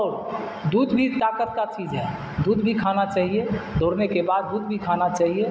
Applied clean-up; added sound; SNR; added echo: none; none; none; none.